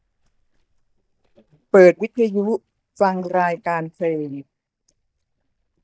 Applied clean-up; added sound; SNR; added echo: neural mask model DeepFilterNet 3.